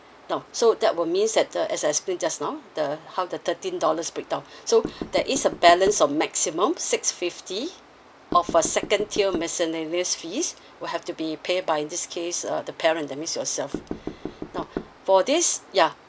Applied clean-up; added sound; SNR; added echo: none; Knock / Wood; 10 dB; none.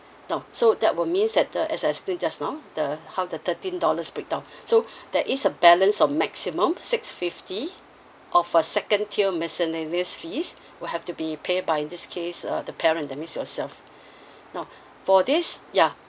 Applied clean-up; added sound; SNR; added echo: none; none; none; none.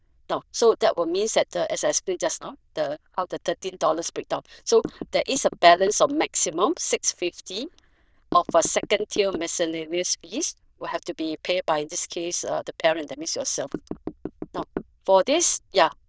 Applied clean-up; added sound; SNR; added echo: neural diffusion model UNIVERSE++.